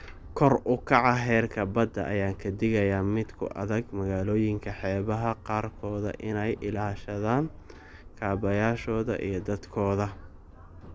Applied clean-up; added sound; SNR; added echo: none; Subway, metro, underground; 17 dB; none.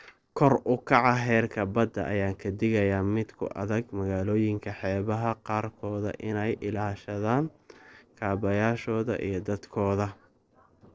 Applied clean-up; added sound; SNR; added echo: neural separator model SepFormer DNS4.